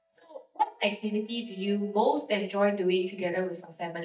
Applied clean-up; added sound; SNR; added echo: neural mask model DeepFilterNet 3.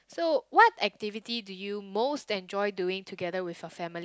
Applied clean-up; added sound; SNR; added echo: none; none; none; none.